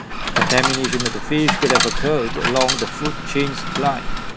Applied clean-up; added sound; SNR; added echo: none; Coin (dropping) / Chatter + Splash, splatter; 0 dB; none.